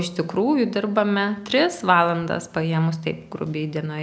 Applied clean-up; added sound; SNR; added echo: none; none; none; none.